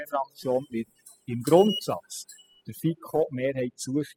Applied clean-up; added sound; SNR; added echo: classical method spectral subtraction.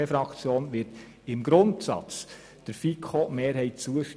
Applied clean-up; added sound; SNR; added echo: none; none; none; none.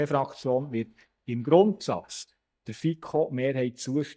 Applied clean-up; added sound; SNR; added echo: neural mask model DeepFilterNet 3.